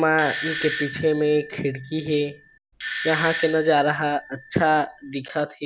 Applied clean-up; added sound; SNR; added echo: none; Doorbell; 10 dB; none.